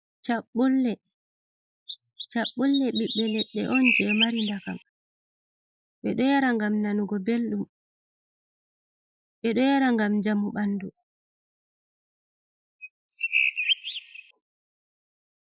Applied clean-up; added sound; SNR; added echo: neural mask model Resemble Enhance denoiser.